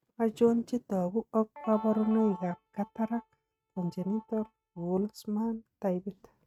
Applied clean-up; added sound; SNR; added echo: neural mask model RNNoise.